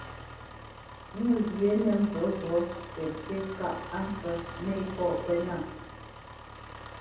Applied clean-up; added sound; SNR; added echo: none; Engine; 11 dB; reverberation time 0.9 s.